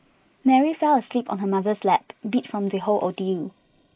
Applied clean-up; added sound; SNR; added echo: neural mask model Resemble Enhance denoiser.